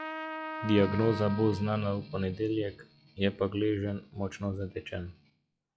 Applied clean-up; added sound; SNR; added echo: classical method log-MMSE.